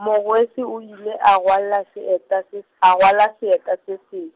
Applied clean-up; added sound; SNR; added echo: none; none; none; none.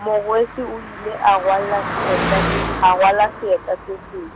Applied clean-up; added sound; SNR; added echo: none; Car passing by; 6 dB; none.